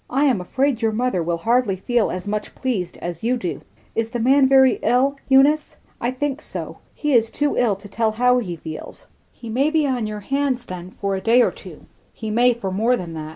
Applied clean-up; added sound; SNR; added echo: none; none; none; none.